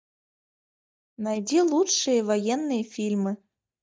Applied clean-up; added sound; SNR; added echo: neural mask model DeepFilterNet 3.